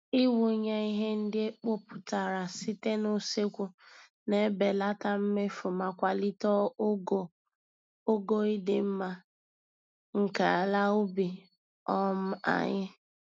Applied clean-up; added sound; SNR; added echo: none; none; none; none.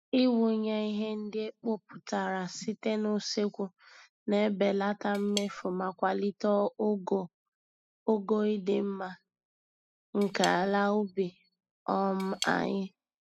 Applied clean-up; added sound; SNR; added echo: classical method spectral subtraction.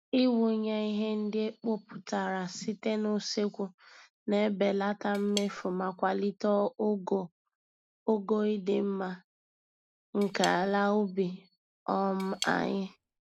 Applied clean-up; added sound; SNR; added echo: none; Cutlery, silverware / Tap; 13 dB; none.